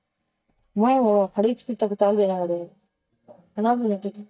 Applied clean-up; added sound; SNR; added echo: neural mask model DeepFilterNet 3.